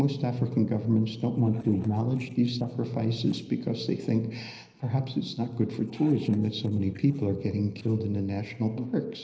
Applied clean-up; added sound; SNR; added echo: neural separator model SepFormer DNS4.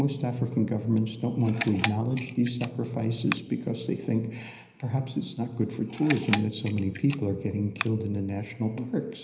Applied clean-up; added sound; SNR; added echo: none; Camera; 6 dB; reverberation time 0.9 s.